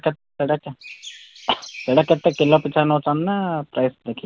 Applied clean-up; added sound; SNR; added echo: none; Chirp, tweet; 20 dB; none.